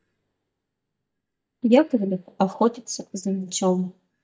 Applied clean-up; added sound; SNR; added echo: neural mask model DeepFilterNet 3.